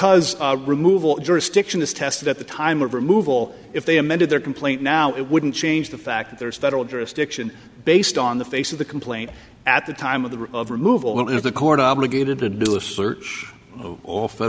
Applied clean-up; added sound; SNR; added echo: none; Glass; 15 dB; none.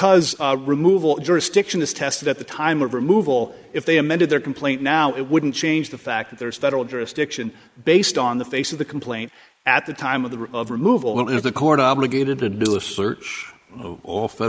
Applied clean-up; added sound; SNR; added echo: neural mask model Resemble Enhance denoiser.